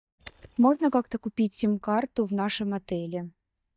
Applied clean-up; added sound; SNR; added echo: neural mask model DeepFilterNet 3.